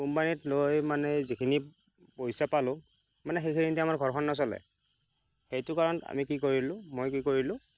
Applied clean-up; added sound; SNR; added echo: none; none; none; none.